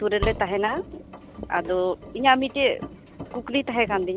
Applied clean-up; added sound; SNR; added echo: none; Engine; 12 dB; none.